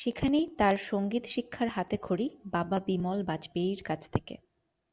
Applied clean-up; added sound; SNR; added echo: none; none; none; none.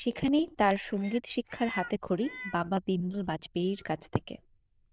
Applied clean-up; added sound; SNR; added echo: neural diffusion model UNIVERSE++.